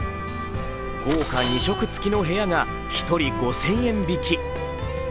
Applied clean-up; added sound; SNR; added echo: none; Aircraft; 12 dB; none.